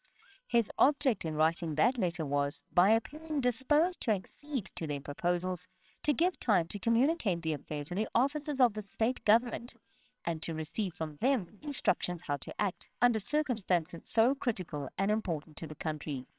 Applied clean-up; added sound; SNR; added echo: neural separator model SepFormer WHAMR!.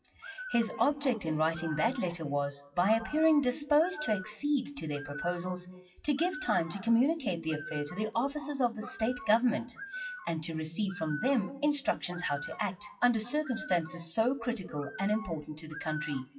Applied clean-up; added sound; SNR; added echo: classical method WPE with log-MMSE.